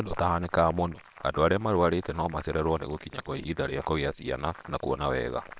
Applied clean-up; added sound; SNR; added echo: neural separator model SepFormer WHAMR!.